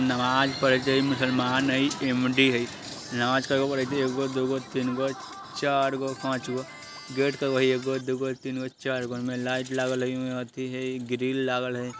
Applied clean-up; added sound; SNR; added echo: none; none; none; none.